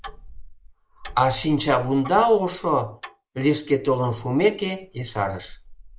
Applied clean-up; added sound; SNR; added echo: neural mask model Resemble Enhance denoiser.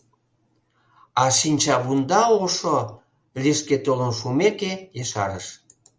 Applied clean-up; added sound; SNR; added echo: none; none; none; none.